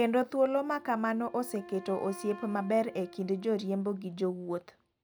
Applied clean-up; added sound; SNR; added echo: none; Wind instrument, woodwind instrument; 20 dB; none.